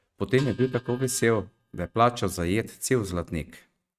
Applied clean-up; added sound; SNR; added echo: neural mask model RNNoise.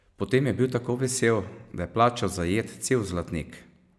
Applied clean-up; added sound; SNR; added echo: none; none; none; none.